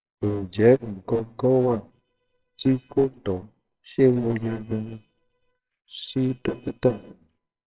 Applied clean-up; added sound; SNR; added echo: neural separator model SepFormer WHAMR!.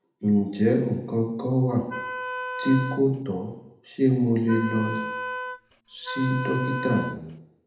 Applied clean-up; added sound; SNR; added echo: none; Wind instrument, woodwind instrument; 8 dB; reverberation time 0.8 s.